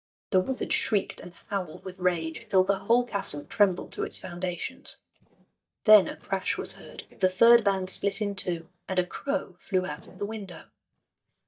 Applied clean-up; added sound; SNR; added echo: neural mask model DeepFilterNet 3.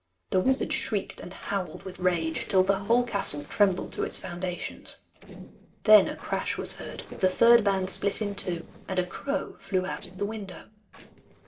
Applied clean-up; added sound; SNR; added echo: neural separator model SepFormer DNS4.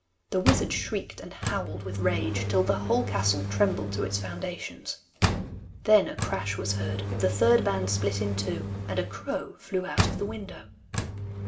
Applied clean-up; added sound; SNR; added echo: none; Engine; 2 dB; reverberation time 0.3 s.